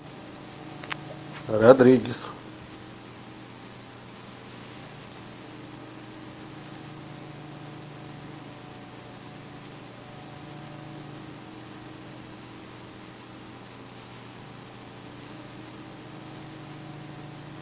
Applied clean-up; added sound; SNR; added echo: none; Bowed string instrument + Bowed string instrument; 17 dB; none.